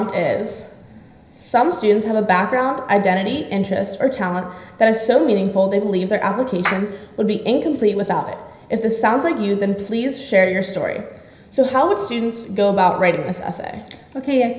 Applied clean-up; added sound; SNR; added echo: none; Clapping; 11 dB; reverberation time 0.9 s.